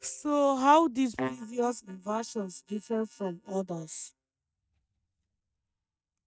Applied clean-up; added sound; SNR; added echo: neural mask model DeepFilterNet 3.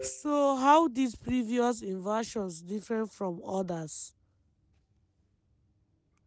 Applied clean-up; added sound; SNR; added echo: none; none; none; none.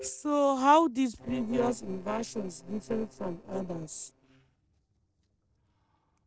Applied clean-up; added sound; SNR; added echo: neural separator model SepFormer DNS4.